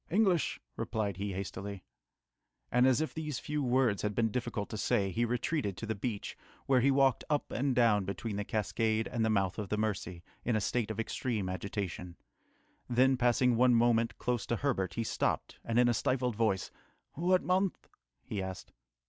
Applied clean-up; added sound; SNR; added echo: none; none; none; none.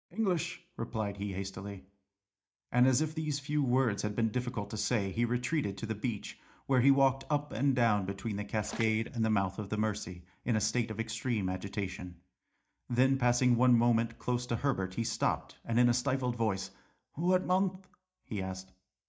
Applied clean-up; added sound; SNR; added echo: neural mask model DeepFilterNet 3.